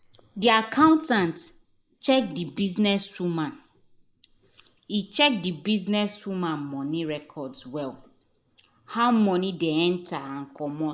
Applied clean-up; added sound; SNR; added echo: neural mask model Resemble Enhance denoiser.